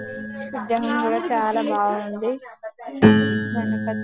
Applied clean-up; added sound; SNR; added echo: none; Piano; -1 dB; none.